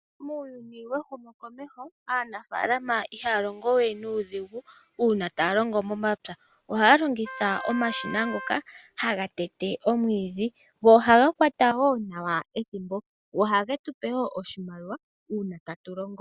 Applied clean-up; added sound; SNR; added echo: none; Wind instrument, woodwind instrument; 13 dB; none.